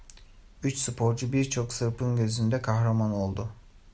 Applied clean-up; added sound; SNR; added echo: none; none; none; none.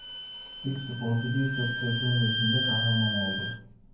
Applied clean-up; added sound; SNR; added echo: none; Bowed string instrument; 2 dB; reverberation time 0.9 s.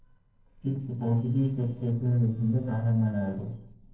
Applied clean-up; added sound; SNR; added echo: neural separator model SepFormer DNS4.